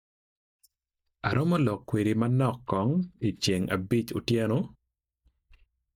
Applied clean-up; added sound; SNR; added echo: neural mask model DeepFilterNet 3.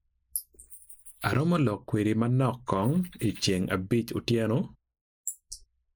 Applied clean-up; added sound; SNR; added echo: neural mask model Resemble Enhance denoiser.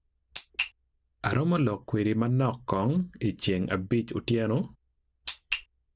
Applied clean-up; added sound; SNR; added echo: none; none; none; none.